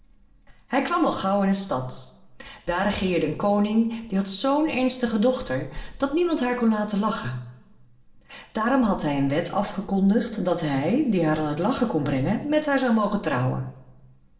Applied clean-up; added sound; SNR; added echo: none; none; none; reverberation time 0.8 s.